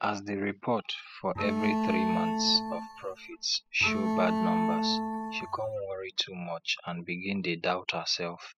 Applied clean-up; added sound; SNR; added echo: classical method spectral subtraction.